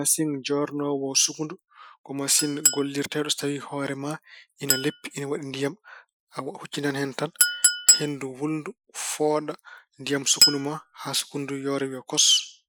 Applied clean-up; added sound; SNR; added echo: classical method Wiener filter.